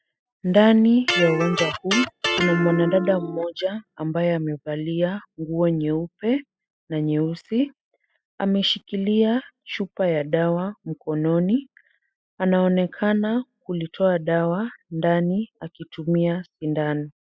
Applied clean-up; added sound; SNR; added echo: classical method spectral subtraction.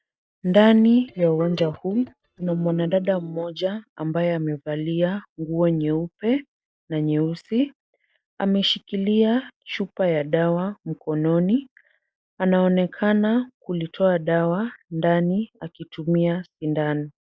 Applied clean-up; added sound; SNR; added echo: neural mask model DeepFilterNet 3.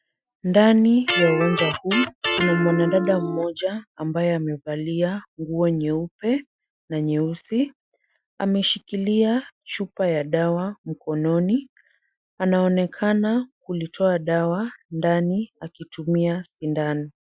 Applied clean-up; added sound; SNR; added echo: classical method Wiener filter.